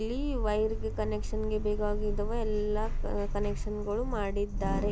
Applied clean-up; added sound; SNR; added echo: none; Sliding door; -1 dB; none.